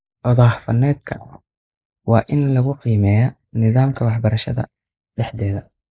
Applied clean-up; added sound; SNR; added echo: neural mask model Resemble Enhance denoiser.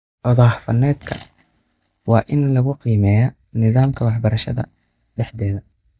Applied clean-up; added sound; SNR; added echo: neural mask model DeepFilterNet 3.